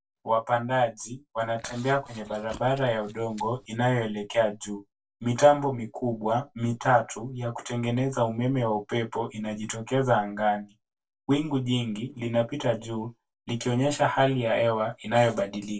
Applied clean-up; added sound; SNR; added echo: neural separator model SepFormer DNS4.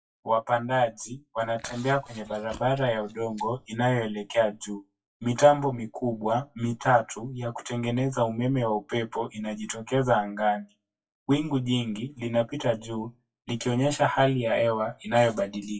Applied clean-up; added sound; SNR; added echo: classical method WPE with log-MMSE.